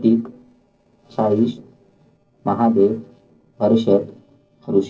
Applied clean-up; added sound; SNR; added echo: neural separator model SepFormer DNS4.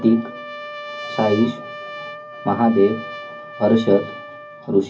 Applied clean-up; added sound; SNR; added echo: none; Trumpet; 13 dB; reverberation time 0.4 s.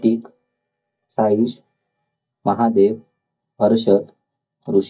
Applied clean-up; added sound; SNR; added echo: neural mask model DeepFilterNet 3.